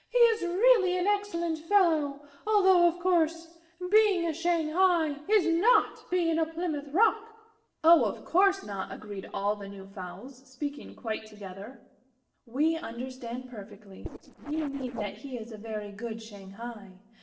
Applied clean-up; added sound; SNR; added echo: neural separator model SepFormer DNS4.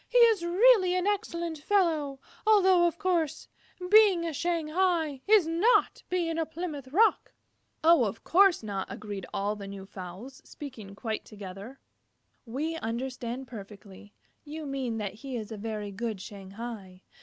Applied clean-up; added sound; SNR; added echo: none; none; none; none.